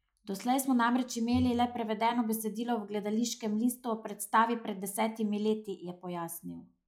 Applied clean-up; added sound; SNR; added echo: classical method log-MMSE.